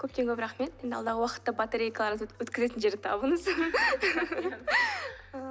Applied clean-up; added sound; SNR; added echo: none; none; none; none.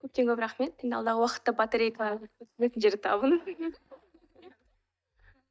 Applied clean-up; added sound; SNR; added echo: neural mask model DeepFilterNet 3.